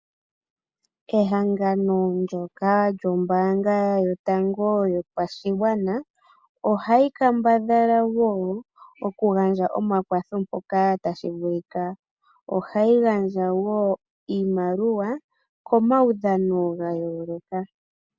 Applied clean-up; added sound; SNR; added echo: none; none; none; none.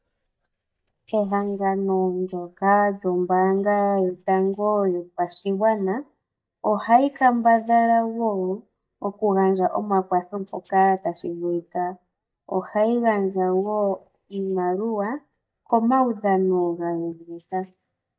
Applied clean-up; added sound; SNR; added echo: neural mask model DeepFilterNet 3.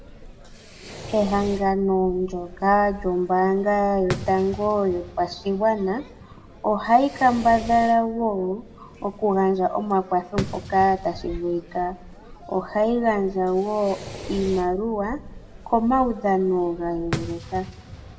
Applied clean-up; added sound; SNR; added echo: none; Fireworks; 14 dB; reverberation time 1.0 s.